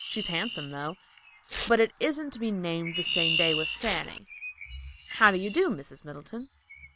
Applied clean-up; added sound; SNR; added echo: none; Chirp, tweet + Tearing; 5 dB; none.